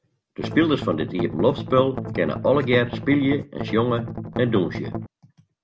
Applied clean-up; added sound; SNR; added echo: none; Strum; 8 dB; none.